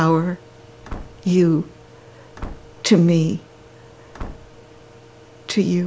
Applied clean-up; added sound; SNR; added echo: none; Slam / Wood; 16 dB; none.